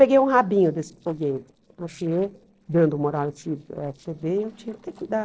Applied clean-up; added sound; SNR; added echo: neural separator model SepFormer DNS4.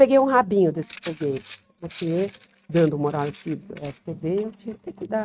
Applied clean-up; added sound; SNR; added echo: neural mask model RNNoise.